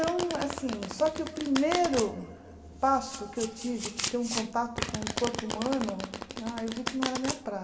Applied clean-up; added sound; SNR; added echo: none; Domestic sounds, home sounds; 6 dB; reverberation time 2.1 s.